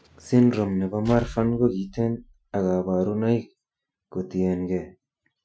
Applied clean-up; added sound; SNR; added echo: classical method Wiener filter.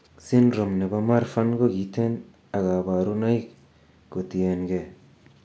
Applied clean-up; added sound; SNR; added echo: none; none; none; none.